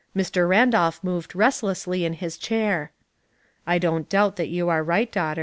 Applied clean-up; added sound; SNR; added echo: none; none; none; none.